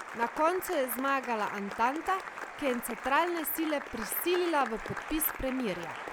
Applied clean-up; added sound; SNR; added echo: none; Applause; 9 dB; none.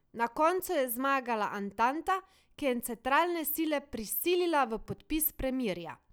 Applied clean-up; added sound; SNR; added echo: none; none; none; none.